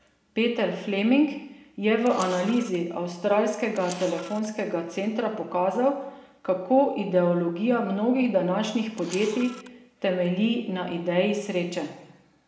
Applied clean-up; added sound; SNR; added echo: none; Camera; 19 dB; reverberation time 0.9 s.